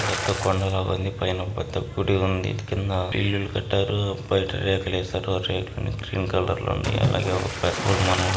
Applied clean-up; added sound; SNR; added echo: none; Splash, splatter; 10 dB; none.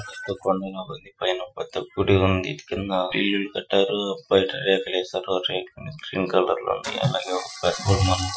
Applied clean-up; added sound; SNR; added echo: classical method Wiener filter.